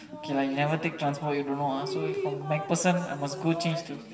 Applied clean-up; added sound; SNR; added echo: none; Drip; 8 dB; reverberation time 2.0 s.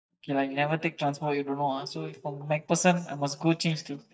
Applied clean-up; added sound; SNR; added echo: neural mask model DeepFilterNet 3.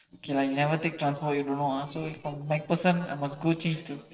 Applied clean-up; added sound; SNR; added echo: neural separator model SepFormer DNS4.